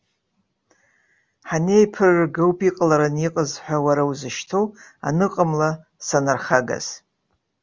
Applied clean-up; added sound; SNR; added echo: none; none; none; none.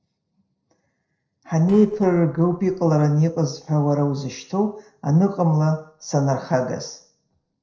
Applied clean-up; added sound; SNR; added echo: neural separator model SepFormer DNS4.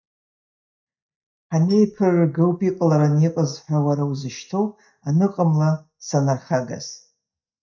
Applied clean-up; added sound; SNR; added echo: neural mask model DeepFilterNet 3.